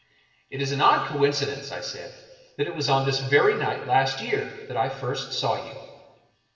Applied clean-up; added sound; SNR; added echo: none; none; none; reverberation time 1.4 s.